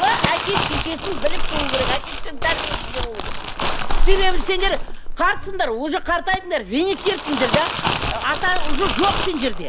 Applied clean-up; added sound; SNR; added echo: none; Crumpling, crinkling; -3 dB; none.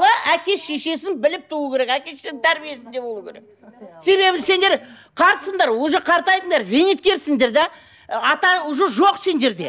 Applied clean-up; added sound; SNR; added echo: none; none; none; none.